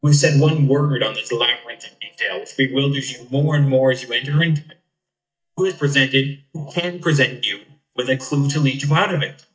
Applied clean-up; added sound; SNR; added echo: neural mask model DeepFilterNet 3.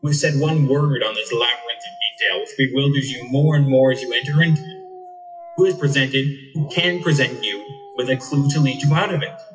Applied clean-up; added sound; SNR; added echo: classical method WPE with log-MMSE.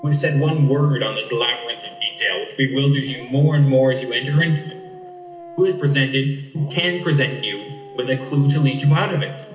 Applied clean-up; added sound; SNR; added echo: none; Dog; 19 dB; reverberation time 1.1 s.